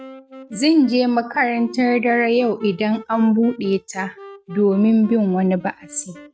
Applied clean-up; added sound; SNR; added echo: neural mask model RNNoise.